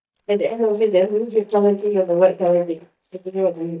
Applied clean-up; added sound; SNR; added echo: neural mask model DeepFilterNet 3.